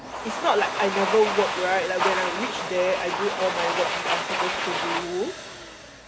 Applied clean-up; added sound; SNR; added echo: none; Domestic sounds, home sounds; 2 dB; none.